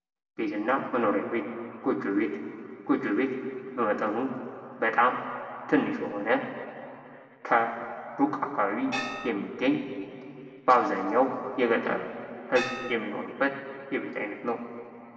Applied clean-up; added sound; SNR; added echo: none; Gong; 5 dB; reverberation time 2.3 s.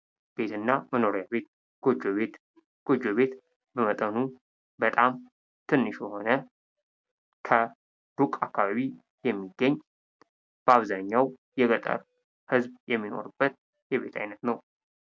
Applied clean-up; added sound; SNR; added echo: none; none; none; none.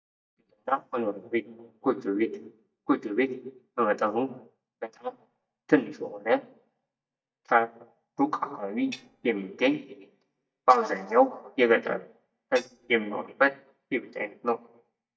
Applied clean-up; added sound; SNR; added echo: neural mask model DeepFilterNet 3.